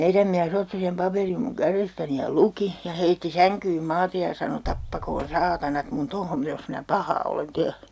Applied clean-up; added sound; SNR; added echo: none; Boom; 15 dB; none.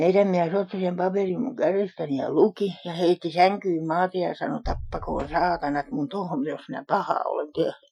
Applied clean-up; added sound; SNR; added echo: classical method Wiener filter.